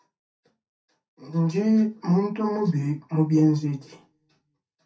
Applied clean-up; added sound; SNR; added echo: none; none; none; reverberation time 0.3 s.